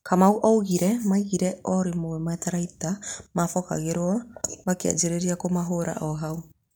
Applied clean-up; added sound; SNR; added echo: none; none; none; none.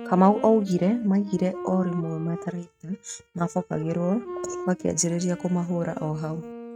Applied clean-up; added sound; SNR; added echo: neural mask model RNNoise.